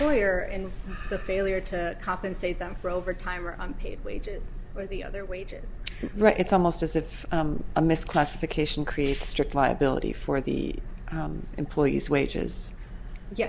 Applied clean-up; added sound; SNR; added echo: none; none; none; none.